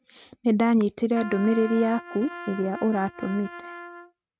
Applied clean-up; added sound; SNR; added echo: neural mask model RNNoise.